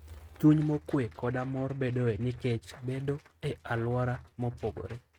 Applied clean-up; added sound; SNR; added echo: neural mask model RNNoise.